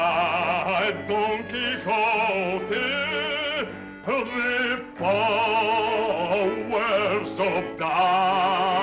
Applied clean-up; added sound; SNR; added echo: none; none; none; none.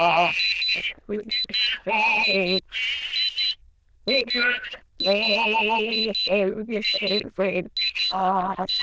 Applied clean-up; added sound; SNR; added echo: neural diffusion model UNIVERSE++.